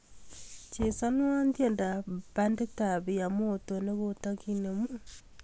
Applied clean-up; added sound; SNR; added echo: none; Knock; 16 dB; none.